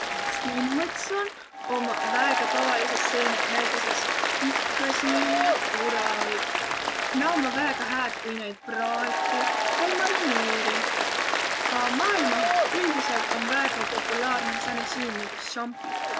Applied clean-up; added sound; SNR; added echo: none; Applause; -4 dB; none.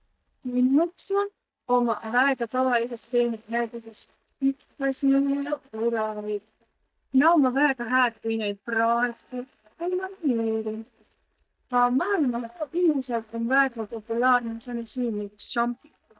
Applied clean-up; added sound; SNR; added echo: neural mask model DeepFilterNet 3.